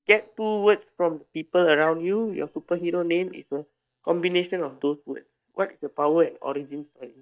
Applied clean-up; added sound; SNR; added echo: neural mask model DeepFilterNet 3.